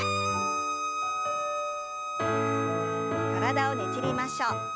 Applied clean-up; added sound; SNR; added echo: none; Bowed string instrument; 1 dB; none.